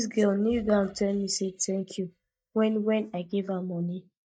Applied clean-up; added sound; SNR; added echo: neural mask model DeepFilterNet 3.